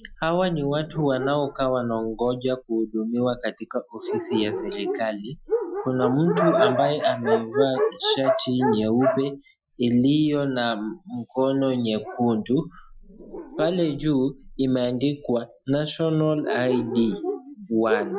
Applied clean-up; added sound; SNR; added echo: classical method Wiener filter.